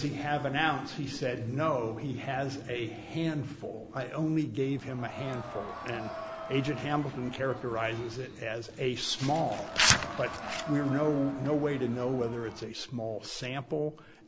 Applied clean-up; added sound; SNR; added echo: none; Crowd; 11 dB; none.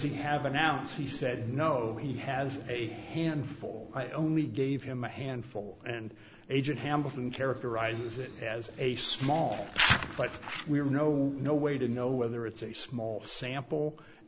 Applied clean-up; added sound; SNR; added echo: none; none; none; none.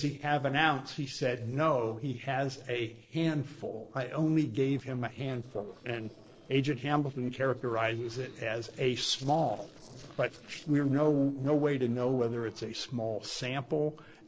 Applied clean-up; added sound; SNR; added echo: neural separator model SepFormer DNS4.